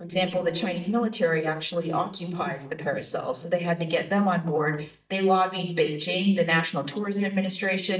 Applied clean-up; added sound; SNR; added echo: neural mask model DeepFilterNet 3.